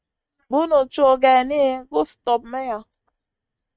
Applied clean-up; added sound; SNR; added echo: neural mask model RNNoise.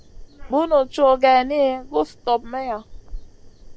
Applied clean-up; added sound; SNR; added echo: none; Fire; 17 dB; none.